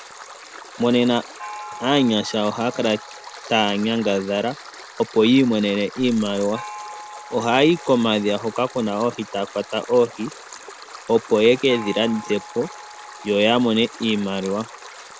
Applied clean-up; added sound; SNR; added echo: none; Gong + Stream; 16 dB; none.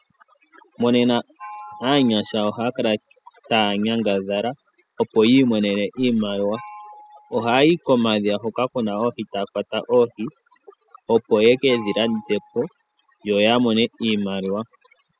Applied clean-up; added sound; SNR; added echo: classical method spectral subtraction.